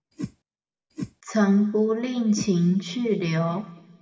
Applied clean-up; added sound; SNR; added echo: none; Whoosh, swoosh, swish; 10 dB; reverberation time 1.4 s.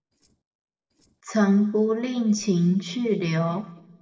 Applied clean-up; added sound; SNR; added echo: neural separator model SepFormer DNS4.